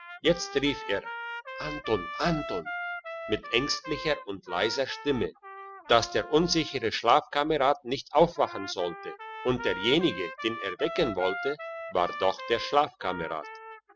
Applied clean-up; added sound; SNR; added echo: classical method spectral subtraction.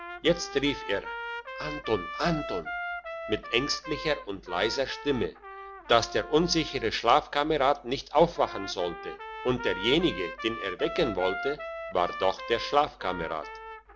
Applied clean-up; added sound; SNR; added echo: none; Trumpet; 10 dB; none.